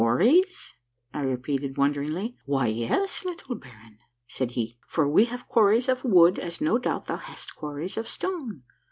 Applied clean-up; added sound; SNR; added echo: none; none; none; none.